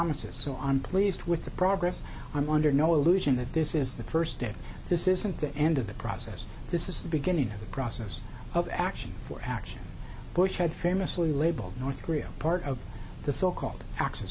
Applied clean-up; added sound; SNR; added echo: none; none; none; none.